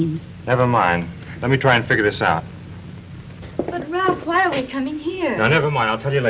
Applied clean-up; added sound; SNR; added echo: none; none; none; none.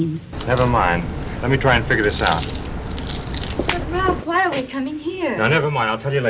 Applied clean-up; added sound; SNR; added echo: none; Crack; 6 dB; none.